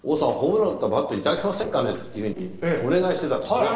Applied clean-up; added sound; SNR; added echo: neural separator model SepFormer DNS4.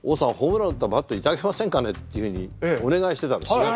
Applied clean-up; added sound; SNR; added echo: none; none; none; none.